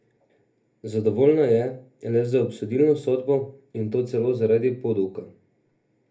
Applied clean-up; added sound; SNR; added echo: none; none; none; reverberation time 0.3 s.